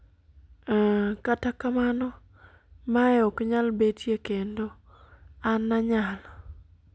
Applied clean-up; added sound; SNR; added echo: none; none; none; none.